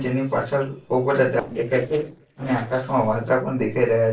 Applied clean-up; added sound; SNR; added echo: neural separator model SepFormer DNS4.